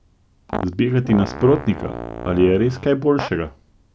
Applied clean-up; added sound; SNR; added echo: none; Fart; 10 dB; none.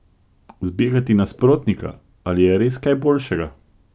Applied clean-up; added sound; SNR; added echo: none; none; none; none.